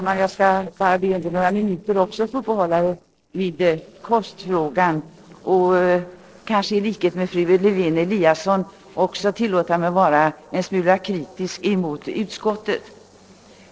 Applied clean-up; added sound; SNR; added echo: neural separator model SepFormer DNS4.